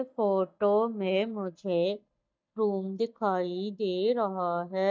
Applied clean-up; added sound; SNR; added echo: neural mask model DeepFilterNet 3.